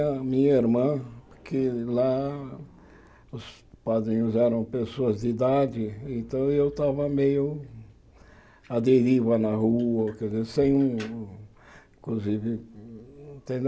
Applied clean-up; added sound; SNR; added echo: none; none; none; none.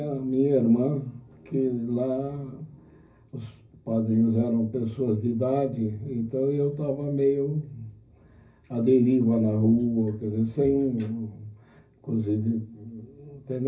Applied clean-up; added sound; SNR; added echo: none; none; none; reverberation time 0.4 s.